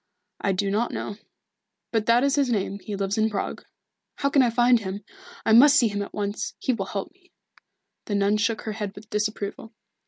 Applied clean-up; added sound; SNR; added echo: none; none; none; none.